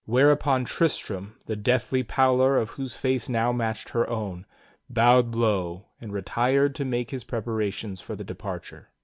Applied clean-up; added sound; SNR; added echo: none; none; none; none.